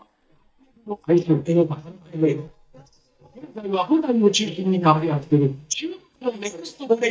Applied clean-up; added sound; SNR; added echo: neural mask model DeepFilterNet 3.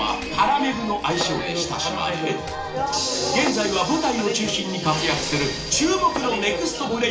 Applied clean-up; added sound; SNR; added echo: none; Domestic sounds, home sounds; 17 dB; reverberation time 0.4 s.